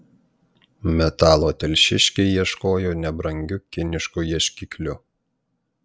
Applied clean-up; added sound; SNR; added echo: none; none; none; none.